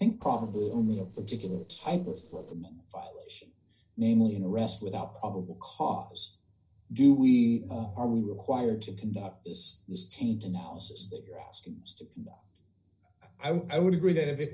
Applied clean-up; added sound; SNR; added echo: neural separator model SepFormer DNS4.